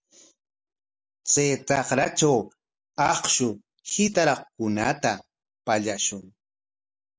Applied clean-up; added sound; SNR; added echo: none; none; none; none.